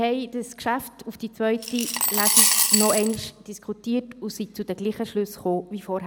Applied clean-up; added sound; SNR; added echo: none; Coin (dropping) / Glass; -5 dB; none.